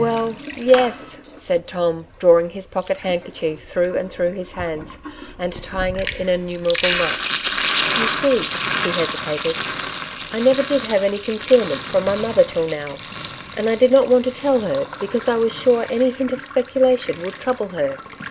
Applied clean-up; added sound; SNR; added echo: none; Sink (filling or washing); 8 dB; none.